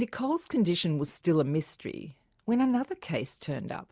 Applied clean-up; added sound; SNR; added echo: none; none; none; none.